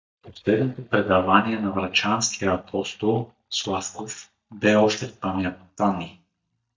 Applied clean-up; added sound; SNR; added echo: neural mask model DeepFilterNet 3.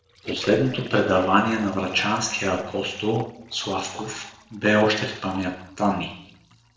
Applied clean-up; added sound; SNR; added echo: neural separator model SepFormer DNS4.